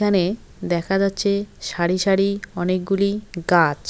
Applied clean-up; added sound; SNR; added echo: none; none; none; none.